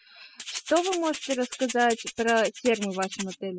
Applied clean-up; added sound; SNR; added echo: classical method spectral subtraction.